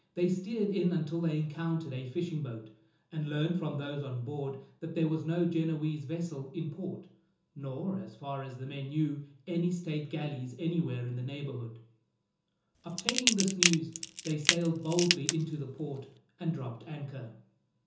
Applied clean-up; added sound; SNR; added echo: none; Crackle / Crushing; -1 dB; reverberation time 0.6 s.